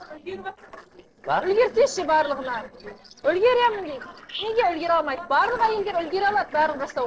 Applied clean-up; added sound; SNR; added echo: neural separator model SepFormer DNS4.